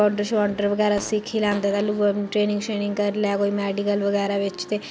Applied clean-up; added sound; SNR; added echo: none; Fart + Wind instrument, woodwind instrument; 20 dB; none.